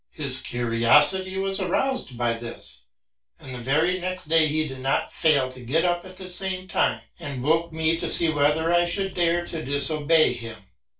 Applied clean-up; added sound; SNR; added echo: neural separator model SepFormer DNS4.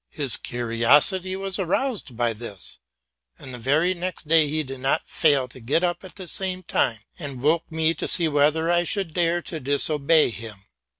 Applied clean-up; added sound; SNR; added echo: none; none; none; none.